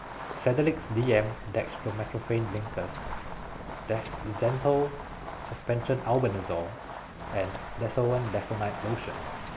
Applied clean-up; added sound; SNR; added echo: none; Fireworks + Squeak; 9 dB; none.